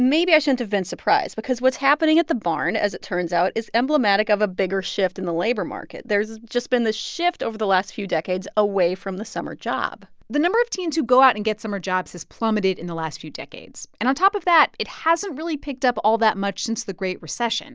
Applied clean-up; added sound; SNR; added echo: none; none; none; none.